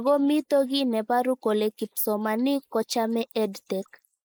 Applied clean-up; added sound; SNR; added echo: neural mask model Resemble Enhance denoiser.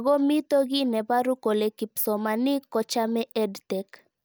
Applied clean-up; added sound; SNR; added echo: none; none; none; none.